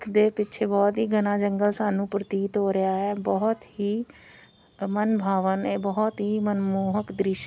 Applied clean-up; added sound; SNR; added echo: none; none; none; none.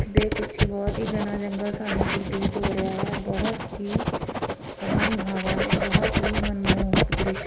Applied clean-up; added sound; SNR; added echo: none; Writing; -4 dB; reverberation time 1.7 s.